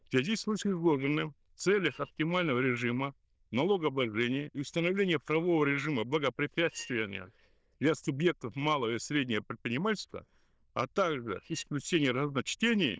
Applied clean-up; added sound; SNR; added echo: neural diffusion model UNIVERSE++.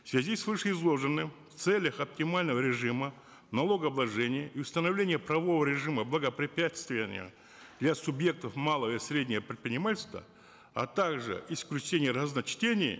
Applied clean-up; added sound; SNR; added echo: none; none; none; none.